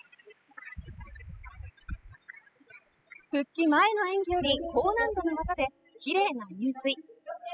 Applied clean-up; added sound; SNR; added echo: classical method spectral subtraction.